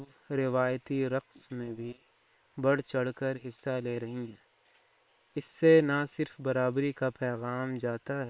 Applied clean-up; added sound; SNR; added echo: neural separator model SepFormer WHAM!.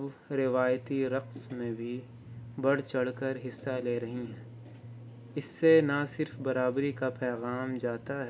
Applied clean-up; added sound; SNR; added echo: none; Bass guitar; 16 dB; none.